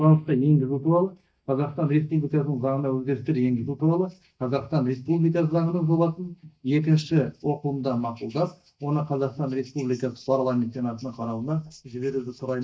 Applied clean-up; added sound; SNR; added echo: neural mask model DeepFilterNet 3.